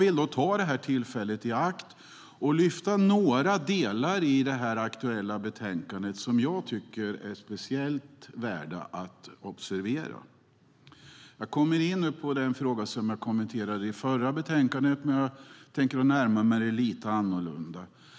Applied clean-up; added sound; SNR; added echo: none; none; none; none.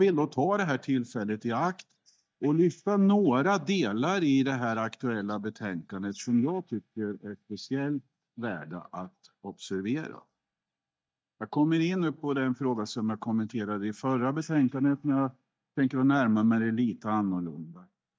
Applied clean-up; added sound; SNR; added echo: neural mask model DeepFilterNet 3.